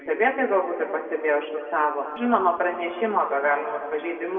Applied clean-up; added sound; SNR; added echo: none; none; none; reverberation time 2.2 s.